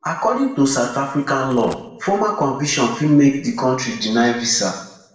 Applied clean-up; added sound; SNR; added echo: neural separator model SepFormer DNS4.